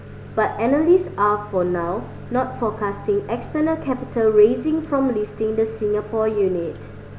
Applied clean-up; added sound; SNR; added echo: none; Microwave oven; 15 dB; none.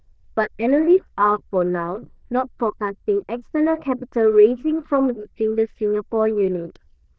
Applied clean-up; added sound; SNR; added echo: neural diffusion model UNIVERSE++.